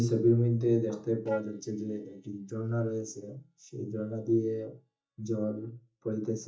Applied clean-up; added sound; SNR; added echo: neural mask model DeepFilterNet 3.